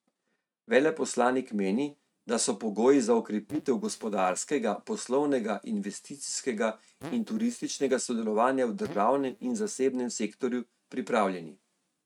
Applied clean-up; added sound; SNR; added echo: neural mask model RNNoise.